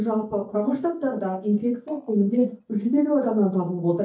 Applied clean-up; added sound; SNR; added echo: neural mask model DeepFilterNet 3.